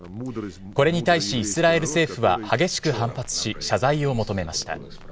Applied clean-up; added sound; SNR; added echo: none; Crackle; 20 dB; none.